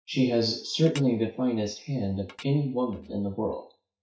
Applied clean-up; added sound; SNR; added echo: neural mask model DeepFilterNet 3.